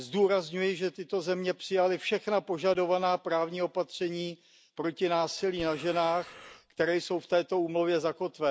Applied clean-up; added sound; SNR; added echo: none; Breathing; 20 dB; none.